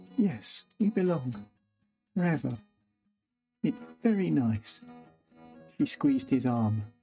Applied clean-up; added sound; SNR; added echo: neural mask model RNNoise.